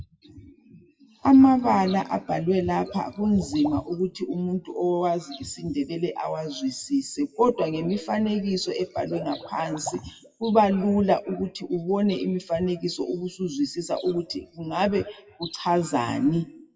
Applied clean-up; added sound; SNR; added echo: classical method WPE with log-MMSE.